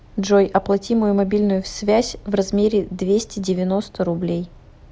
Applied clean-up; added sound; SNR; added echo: none; none; none; none.